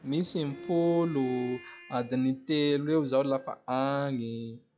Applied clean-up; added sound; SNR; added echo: classical method log-MMSE.